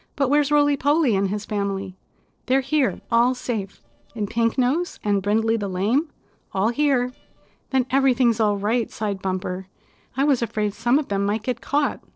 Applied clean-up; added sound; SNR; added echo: neural separator model SepFormer DNS4.